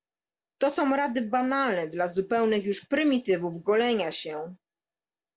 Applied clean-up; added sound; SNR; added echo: none; none; none; none.